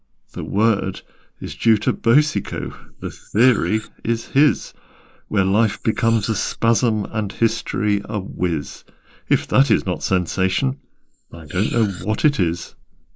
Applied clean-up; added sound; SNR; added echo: neural mask model Resemble Enhance denoiser.